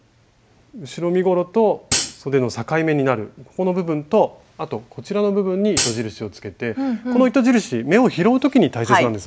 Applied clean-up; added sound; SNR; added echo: none; Hi-hat; 3 dB; none.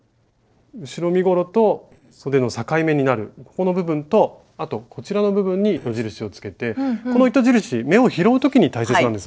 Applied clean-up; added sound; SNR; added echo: neural separator model SepFormer DNS4.